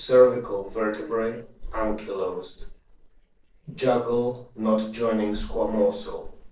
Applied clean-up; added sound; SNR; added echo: neural separator model SepFormer DNS4.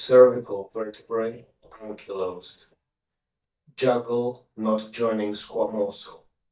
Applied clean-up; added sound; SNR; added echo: neural mask model DeepFilterNet 3.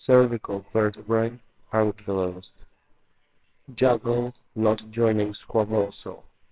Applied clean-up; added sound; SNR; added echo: neural separator model SepFormer WHAMR!.